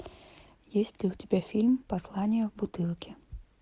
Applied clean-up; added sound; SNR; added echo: none; none; none; none.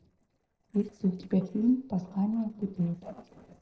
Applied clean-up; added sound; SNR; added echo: neural separator model SepFormer DNS4.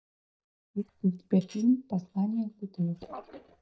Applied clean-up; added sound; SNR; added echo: neural mask model DeepFilterNet 3.